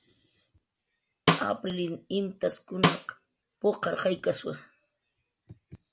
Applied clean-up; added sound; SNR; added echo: none; Snare drum; -4 dB; none.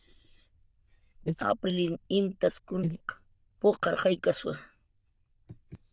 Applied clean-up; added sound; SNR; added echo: neural diffusion model UNIVERSE++.